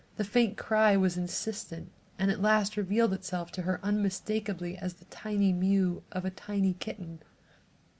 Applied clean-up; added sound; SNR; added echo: none; none; none; none.